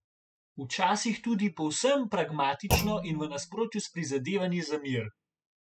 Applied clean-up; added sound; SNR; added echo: classical method spectral subtraction.